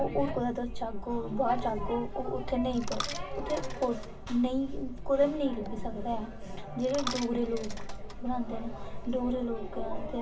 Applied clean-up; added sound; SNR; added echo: none; Coin (dropping); 14 dB; reverberation time 0.1 s.